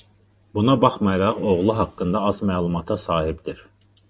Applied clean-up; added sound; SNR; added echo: none; none; none; none.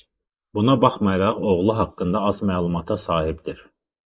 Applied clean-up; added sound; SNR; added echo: neural mask model Resemble Enhance denoiser.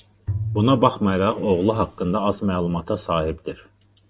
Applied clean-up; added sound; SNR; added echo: none; Bowed string instrument; 10 dB; none.